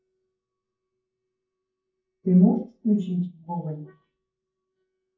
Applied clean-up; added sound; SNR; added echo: neural mask model DeepFilterNet 3.